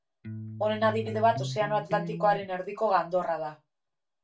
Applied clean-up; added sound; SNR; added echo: none; Electric guitar; 8 dB; reverberation time 0.2 s.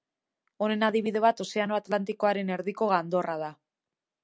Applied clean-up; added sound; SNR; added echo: none; none; none; none.